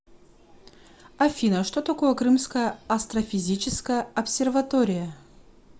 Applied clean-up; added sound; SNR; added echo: none; none; none; none.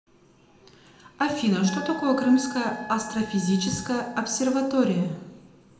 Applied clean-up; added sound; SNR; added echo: none; Wind instrument, woodwind instrument; 14 dB; reverberation time 0.7 s.